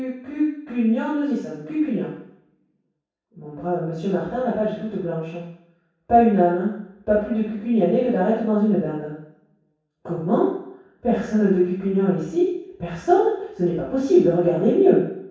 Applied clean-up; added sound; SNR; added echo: none; none; none; reverberation time 0.7 s.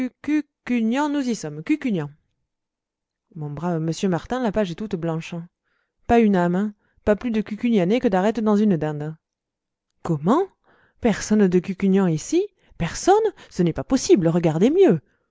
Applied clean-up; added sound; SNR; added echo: none; none; none; none.